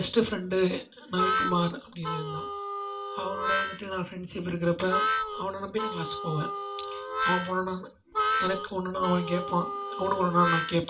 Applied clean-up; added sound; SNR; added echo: none; Harmonica; 1 dB; reverberation time 0.3 s.